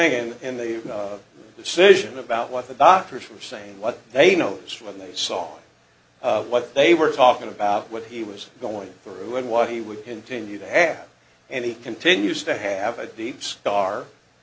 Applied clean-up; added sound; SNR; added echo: none; none; none; none.